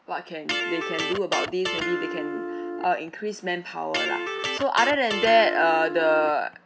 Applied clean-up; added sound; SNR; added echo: none; Electric guitar; 5 dB; none.